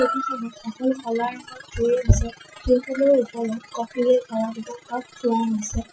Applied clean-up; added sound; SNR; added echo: classical method Wiener filter.